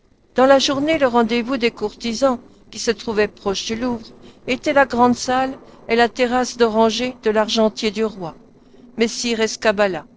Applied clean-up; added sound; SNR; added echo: neural separator model SepFormer DNS4.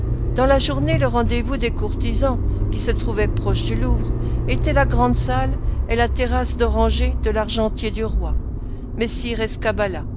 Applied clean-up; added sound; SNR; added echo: none; Motor vehicle (road); -3 dB; none.